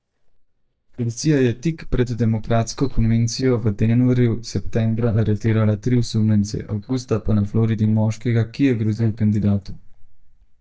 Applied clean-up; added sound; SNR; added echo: neural mask model DeepFilterNet 3.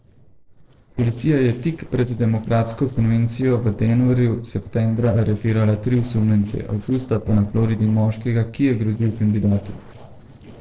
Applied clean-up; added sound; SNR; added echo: neural separator model SepFormer DNS4.